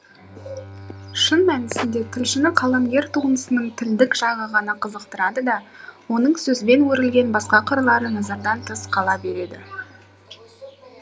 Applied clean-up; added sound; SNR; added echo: none; Bowed string instrument; 20 dB; none.